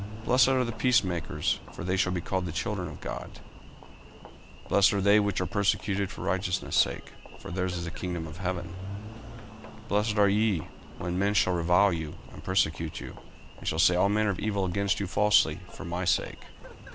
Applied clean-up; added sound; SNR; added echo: none; Engine; 15 dB; none.